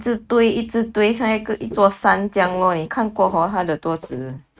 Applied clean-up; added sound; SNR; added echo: neural mask model RNNoise.